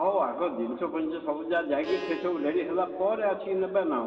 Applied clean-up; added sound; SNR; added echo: none; Bowed string instrument; 15 dB; reverberation time 2.1 s.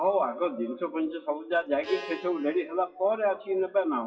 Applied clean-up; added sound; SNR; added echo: classical method WPE with log-MMSE.